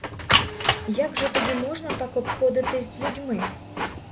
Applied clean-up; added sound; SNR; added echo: none; Printer; -1 dB; none.